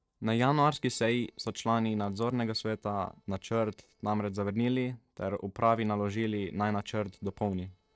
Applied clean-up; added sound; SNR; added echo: neural separator model SepFormer DNS4.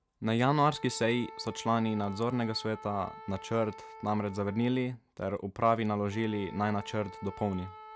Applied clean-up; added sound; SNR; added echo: none; Wind instrument, woodwind instrument; 17 dB; none.